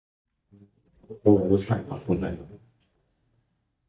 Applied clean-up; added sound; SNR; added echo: neural mask model DeepFilterNet 3.